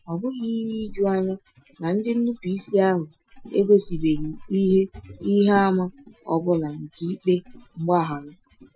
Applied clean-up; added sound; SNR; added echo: classical method Wiener filter.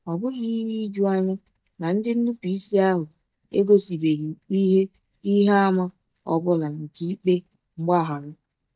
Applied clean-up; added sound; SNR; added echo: neural mask model DeepFilterNet 3.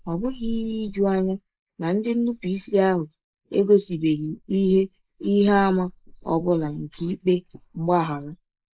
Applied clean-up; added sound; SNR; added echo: neural mask model Resemble Enhance denoiser.